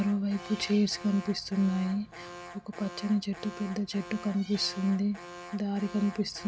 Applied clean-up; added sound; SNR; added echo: none; Alarm; 15 dB; none.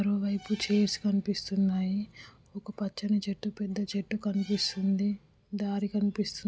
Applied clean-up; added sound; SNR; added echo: none; none; none; none.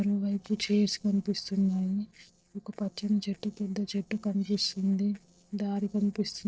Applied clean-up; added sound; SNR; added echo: neural separator model SepFormer DNS4.